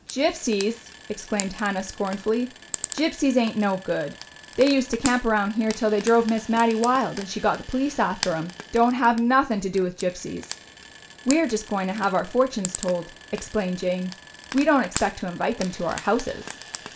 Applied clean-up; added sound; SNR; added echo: none; Frying (food); 14 dB; reverberation time 0.3 s.